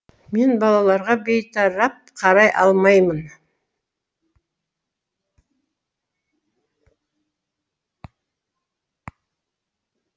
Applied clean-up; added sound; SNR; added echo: none; none; none; none.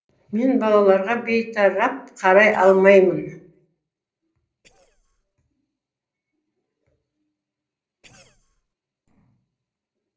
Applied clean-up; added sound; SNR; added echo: neural separator model SepFormer DNS4.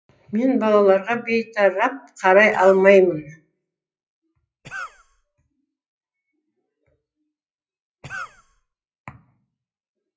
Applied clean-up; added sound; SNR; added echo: classical method WPE with log-MMSE.